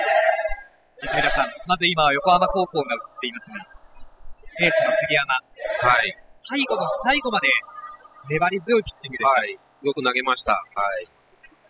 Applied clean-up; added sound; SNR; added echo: classical method spectral subtraction.